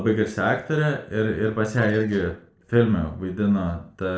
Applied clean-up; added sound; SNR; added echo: neural separator model SepFormer DNS4.